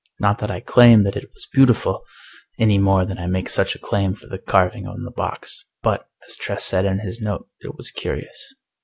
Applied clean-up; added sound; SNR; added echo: none; none; none; none.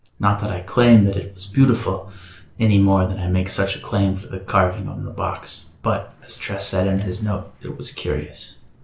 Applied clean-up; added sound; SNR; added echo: neural separator model SepFormer DNS4.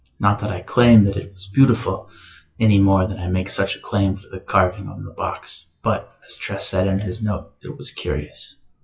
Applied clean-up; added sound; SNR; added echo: classical method WPE with log-MMSE.